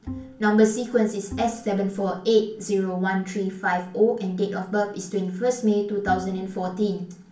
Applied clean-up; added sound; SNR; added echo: none; Bowed string instrument; 15 dB; reverberation time 0.3 s.